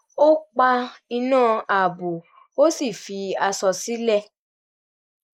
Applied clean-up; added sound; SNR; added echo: neural mask model Resemble Enhance denoiser.